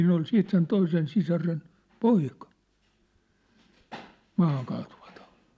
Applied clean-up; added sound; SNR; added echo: none; none; none; none.